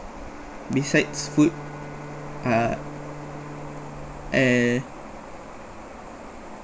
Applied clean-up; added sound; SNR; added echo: none; Bowed string instrument; 15 dB; none.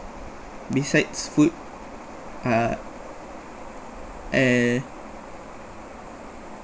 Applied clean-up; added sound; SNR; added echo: none; none; none; none.